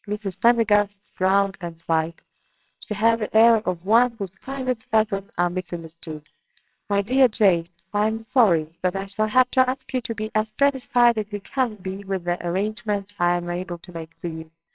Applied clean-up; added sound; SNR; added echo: neural separator model SepFormer WHAMR!.